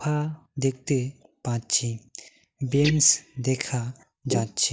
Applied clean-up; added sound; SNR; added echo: neural mask model DeepFilterNet 3.